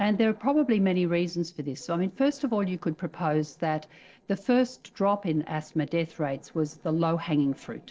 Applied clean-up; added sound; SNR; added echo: neural separator model SepFormer DNS4.